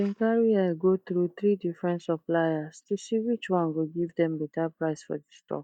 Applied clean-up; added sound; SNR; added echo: neural mask model DeepFilterNet 3.